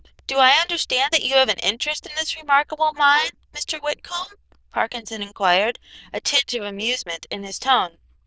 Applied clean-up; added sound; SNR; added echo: neural diffusion model UNIVERSE++.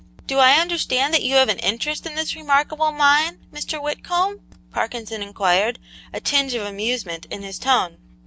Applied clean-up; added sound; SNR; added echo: none; none; none; none.